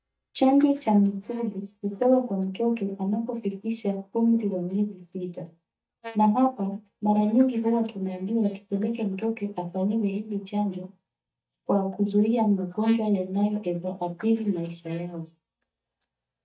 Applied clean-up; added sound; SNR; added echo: neural mask model DeepFilterNet 3.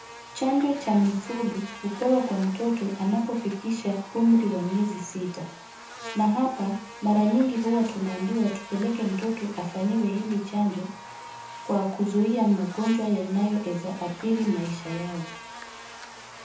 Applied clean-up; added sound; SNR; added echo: none; Buzz; 16 dB; reverberation time 0.5 s.